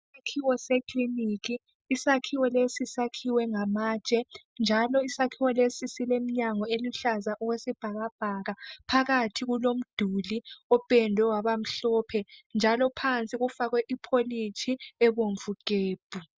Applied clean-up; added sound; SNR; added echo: none; none; none; none.